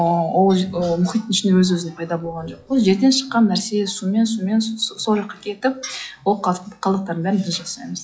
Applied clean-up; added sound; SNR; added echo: classical method log-MMSE.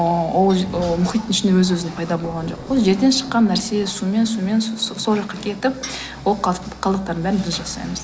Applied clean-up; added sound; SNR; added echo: none; Thunder; 19 dB; none.